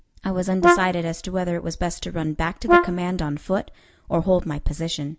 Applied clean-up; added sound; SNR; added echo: none; Brass instrument; -3 dB; none.